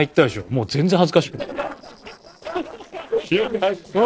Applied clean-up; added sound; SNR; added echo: neural separator model SepFormer DNS4.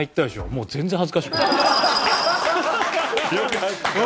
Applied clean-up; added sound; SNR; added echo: none; Glass; 8 dB; none.